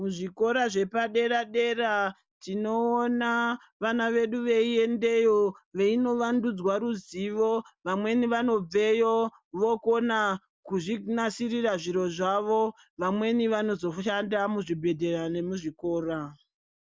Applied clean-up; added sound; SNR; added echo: none; none; none; none.